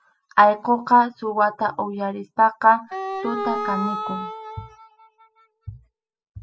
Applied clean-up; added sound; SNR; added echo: classical method spectral subtraction.